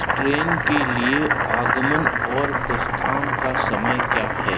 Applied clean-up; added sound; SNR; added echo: none; Boiling; -4 dB; none.